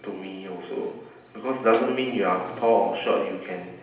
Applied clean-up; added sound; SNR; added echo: none; Snare drum; 19 dB; reverberation time 0.8 s.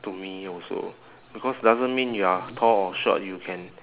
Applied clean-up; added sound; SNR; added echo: none; none; none; none.